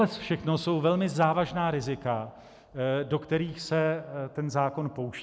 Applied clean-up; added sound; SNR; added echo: none; none; none; none.